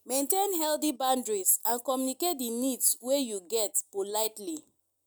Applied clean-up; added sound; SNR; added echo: none; none; none; none.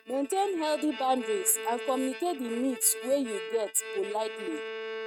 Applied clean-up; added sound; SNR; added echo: neural mask model RNNoise.